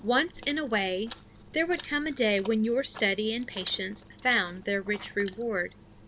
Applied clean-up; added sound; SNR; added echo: none; Chewing, mastication; 19 dB; none.